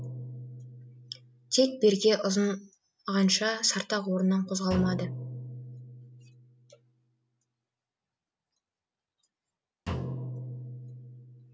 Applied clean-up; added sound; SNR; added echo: none; Drum; 11 dB; none.